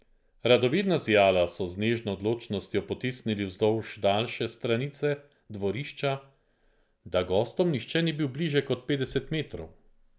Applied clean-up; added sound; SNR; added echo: none; none; none; none.